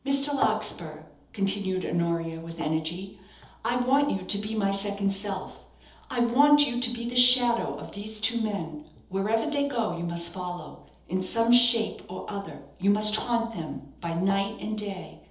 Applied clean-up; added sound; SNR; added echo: none; none; none; reverberation time 0.8 s.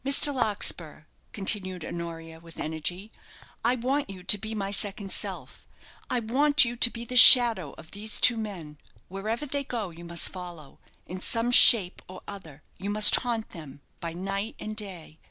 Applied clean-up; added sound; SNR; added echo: none; none; none; none.